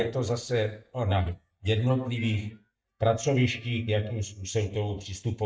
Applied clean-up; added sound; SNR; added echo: neural mask model DeepFilterNet 3.